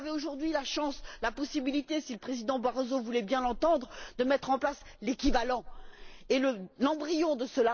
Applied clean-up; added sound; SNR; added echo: neural mask model Resemble Enhance denoiser.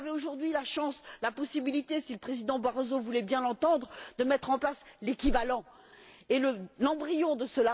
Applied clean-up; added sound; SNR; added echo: none; none; none; none.